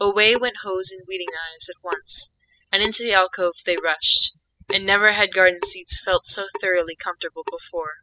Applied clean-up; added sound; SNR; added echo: classical method spectral subtraction.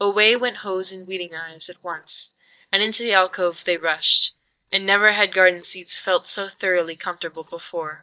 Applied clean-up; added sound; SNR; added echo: neural mask model DeepFilterNet 3.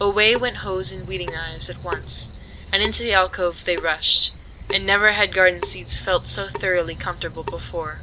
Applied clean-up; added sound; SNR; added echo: none; Drip / Sink (filling or washing) / Water tap, faucet + Squeak; 12 dB; none.